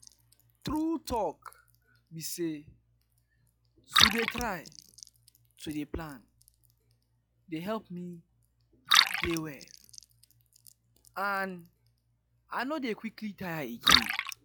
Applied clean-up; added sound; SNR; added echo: classical method log-MMSE.